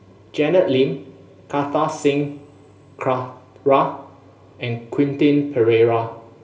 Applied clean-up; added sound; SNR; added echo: none; none; none; reverberation time 2.3 s.